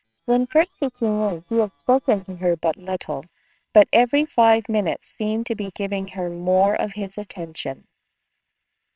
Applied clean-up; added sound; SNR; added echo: neural separator model SepFormer WHAMR!.